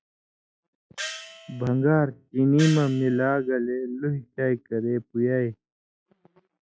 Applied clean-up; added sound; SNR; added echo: classical method log-MMSE.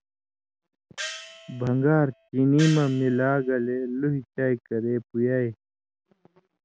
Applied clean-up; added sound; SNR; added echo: none; Gong; 14 dB; none.